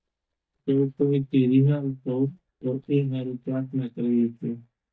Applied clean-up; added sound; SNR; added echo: neural mask model DeepFilterNet 3.